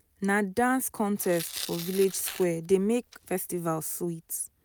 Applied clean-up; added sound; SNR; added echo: none; Tearing; 14 dB; none.